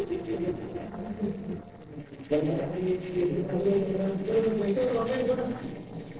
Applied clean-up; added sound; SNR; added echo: neural separator model SepFormer DNS4.